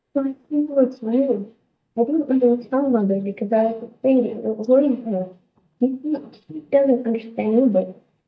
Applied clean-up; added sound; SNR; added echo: neural mask model DeepFilterNet 3.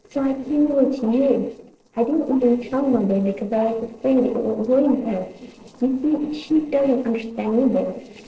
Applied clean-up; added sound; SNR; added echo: neural separator model SepFormer DNS4.